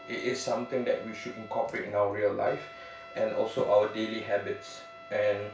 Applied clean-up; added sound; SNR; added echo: none; Trumpet; 17 dB; reverberation time 0.3 s.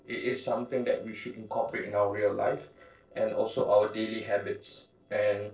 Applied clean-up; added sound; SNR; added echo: neural separator model SepFormer DNS4.